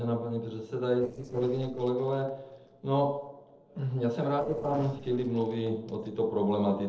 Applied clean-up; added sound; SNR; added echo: neural separator model SepFormer DNS4.